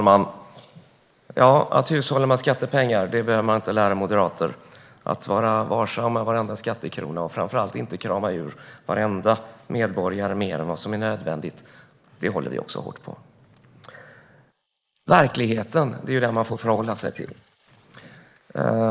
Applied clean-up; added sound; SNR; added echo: neural mask model Resemble Enhance denoiser.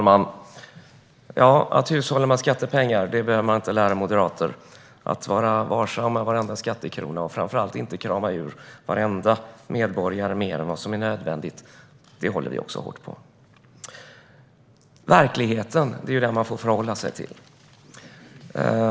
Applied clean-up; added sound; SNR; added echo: none; none; none; none.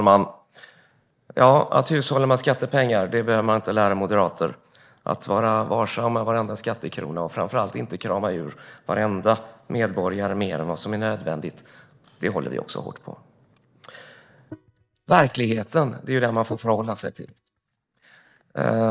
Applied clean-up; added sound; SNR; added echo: neural mask model DeepFilterNet 3.